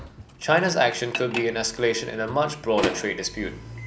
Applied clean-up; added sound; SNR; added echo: none; Slam / Engine starting + Microwave oven; 10 dB; none.